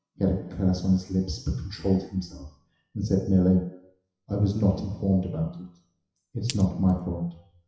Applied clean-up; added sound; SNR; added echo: classical method WPE with log-MMSE.